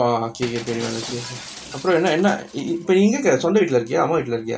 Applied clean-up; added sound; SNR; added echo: none; Shatter; 18 dB; none.